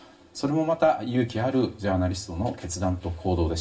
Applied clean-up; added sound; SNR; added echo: none; none; none; reverberation time 0.2 s.